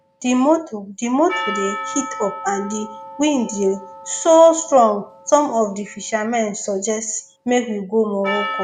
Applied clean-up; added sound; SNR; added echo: none; Percussion; 13 dB; none.